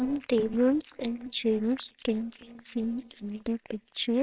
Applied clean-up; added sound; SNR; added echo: neural separator model SepFormer WHAMR!.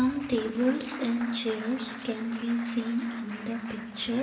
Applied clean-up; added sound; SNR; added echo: none; Applause; 14 dB; reverberation time 1.0 s.